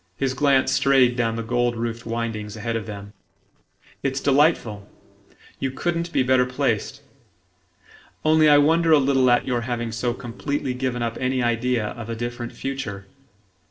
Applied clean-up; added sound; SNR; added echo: neural separator model SepFormer DNS4.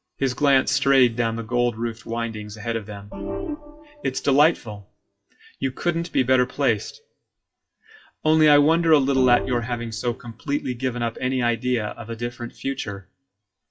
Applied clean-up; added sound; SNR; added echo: classical method WPE with log-MMSE.